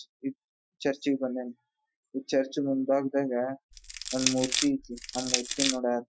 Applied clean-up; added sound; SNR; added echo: classical method Wiener filter.